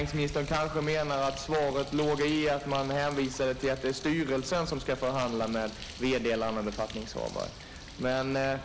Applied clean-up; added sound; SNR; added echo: none; Bird; 14 dB; none.